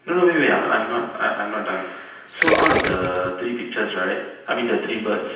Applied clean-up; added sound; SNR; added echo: none; Gurgling; 2 dB; reverberation time 0.9 s.